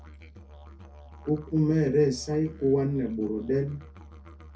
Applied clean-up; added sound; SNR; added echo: none; Musical instrument; 19 dB; reverberation time 0.3 s.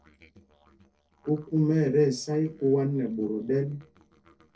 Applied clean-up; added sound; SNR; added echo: neural separator model SepFormer DNS4.